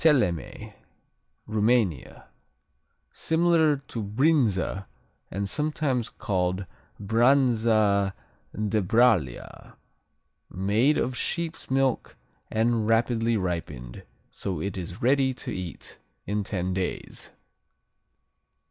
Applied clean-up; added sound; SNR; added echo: none; none; none; none.